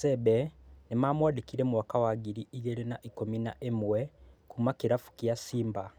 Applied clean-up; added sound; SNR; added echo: none; none; none; none.